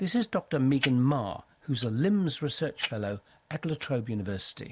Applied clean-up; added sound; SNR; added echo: none; Tick-tock; 13 dB; none.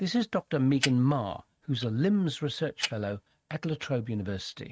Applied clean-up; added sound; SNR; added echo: neural mask model RNNoise.